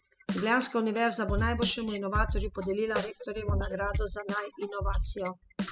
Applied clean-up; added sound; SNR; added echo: classical method spectral subtraction.